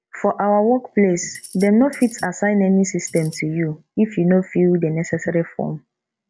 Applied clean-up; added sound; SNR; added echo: none; Tambourine; 18 dB; none.